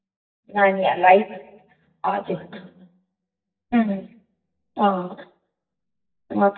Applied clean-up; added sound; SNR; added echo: neural mask model DeepFilterNet 3.